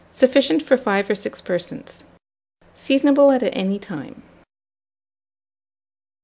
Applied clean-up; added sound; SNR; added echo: none; none; none; none.